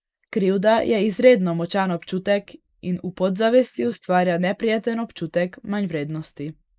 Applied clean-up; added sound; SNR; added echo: neural mask model Resemble Enhance denoiser.